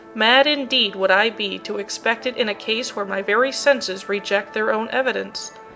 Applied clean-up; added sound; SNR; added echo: none; Musical instrument; 20 dB; none.